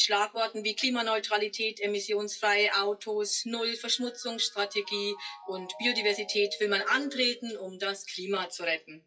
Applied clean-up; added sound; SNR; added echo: classical method WPE with log-MMSE.